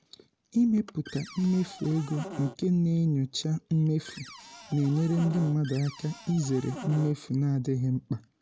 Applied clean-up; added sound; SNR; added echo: none; Cupboard open or close; 15 dB; none.